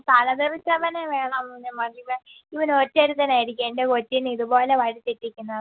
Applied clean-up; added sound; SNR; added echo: none; none; none; none.